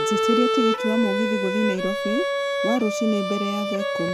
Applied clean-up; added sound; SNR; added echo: none; Bowed string instrument; -1 dB; none.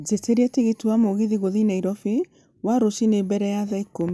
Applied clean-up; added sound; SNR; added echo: none; none; none; none.